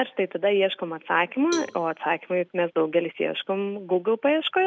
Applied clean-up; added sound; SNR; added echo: none; Cowbell; 18 dB; none.